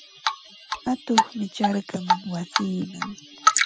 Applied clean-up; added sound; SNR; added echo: none; Drip; -3 dB; none.